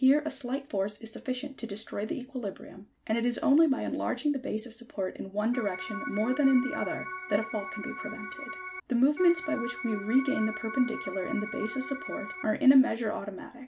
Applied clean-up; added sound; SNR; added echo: none; Organ; 9 dB; none.